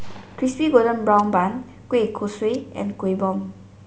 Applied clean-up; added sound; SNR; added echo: none; Gunshot, gunfire; 19 dB; none.